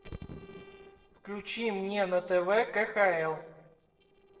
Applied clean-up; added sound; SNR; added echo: neural separator model SepFormer DNS4.